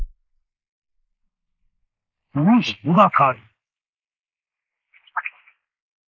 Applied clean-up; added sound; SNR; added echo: neural mask model Resemble Enhance denoiser.